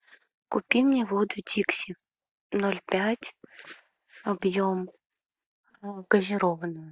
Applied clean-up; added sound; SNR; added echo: neural mask model DeepFilterNet 3.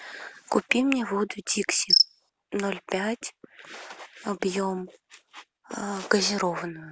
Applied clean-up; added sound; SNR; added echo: none; Cricket; 0 dB; none.